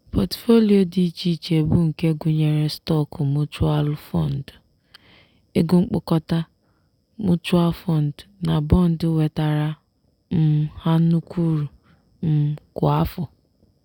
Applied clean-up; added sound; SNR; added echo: none; none; none; none.